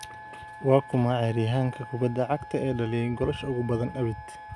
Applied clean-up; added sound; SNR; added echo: none; Wind instrument, woodwind instrument; 16 dB; none.